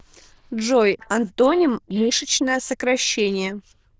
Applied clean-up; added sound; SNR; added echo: neural diffusion model UNIVERSE++.